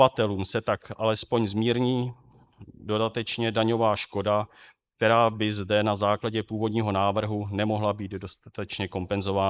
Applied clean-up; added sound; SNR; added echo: neural mask model Resemble Enhance denoiser.